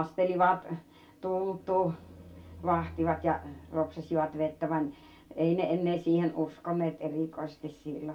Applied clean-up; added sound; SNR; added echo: none; none; none; reverberation time 0.2 s.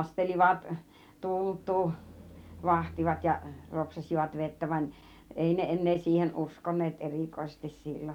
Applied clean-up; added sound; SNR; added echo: none; none; none; none.